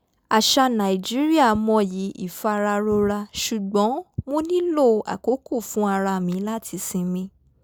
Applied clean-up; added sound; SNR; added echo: none; none; none; none.